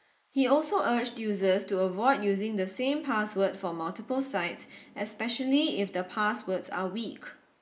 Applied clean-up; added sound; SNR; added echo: neural mask model Resemble Enhance denoiser.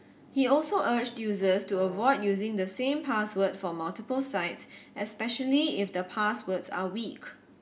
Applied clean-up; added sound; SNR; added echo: none; Brass instrument; 18 dB; none.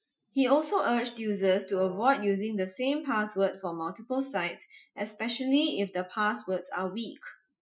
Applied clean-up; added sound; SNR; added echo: classical method Wiener filter.